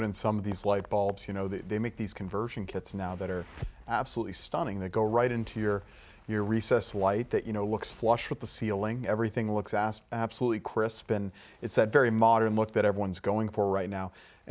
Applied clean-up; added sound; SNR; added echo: none; none; none; none.